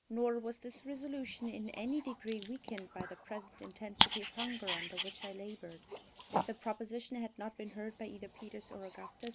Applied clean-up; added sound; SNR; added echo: none; Dog; -1 dB; none.